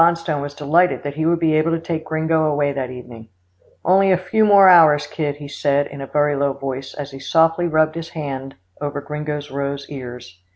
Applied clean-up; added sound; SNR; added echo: none; none; none; none.